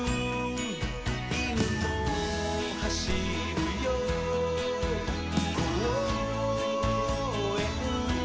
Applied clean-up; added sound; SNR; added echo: none; Gunshot, gunfire + Snare drum; 12 dB; none.